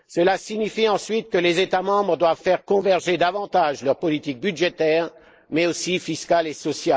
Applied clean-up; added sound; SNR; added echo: neural mask model Resemble Enhance denoiser.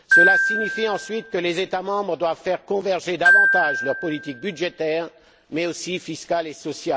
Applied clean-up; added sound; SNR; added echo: none; Glockenspiel; -2 dB; none.